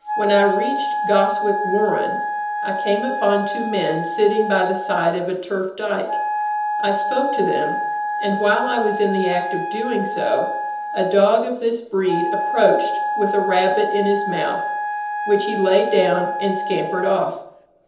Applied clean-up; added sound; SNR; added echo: none; Wind instrument, woodwind instrument; 4 dB; reverberation time 0.8 s.